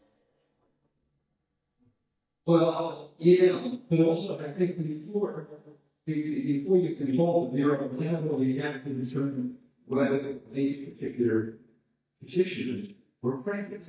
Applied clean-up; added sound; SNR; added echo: neural mask model DeepFilterNet 3.